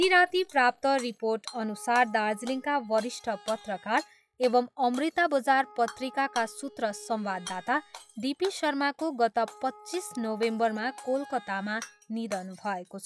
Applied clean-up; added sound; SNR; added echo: classical method log-MMSE.